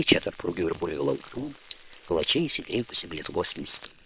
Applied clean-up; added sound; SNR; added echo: neural separator model SepFormer WHAM!.